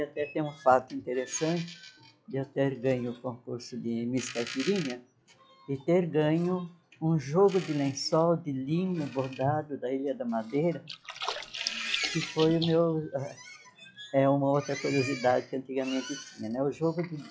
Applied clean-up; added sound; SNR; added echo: classical method log-MMSE.